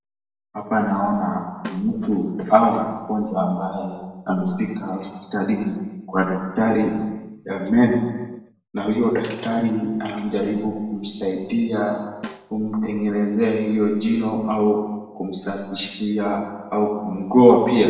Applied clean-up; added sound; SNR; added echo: neural separator model SepFormer DNS4.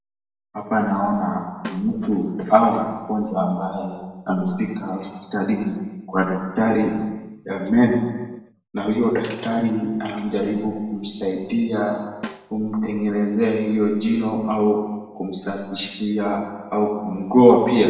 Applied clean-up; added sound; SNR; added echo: none; Snare drum; 18 dB; reverberation time 1.1 s.